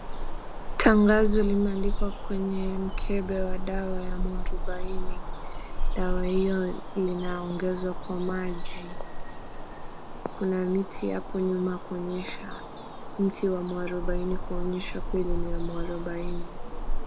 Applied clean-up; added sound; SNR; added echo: none; Bird vocalization, bird call, bird song; -1 dB; none.